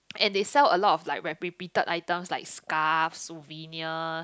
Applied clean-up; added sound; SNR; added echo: none; none; none; none.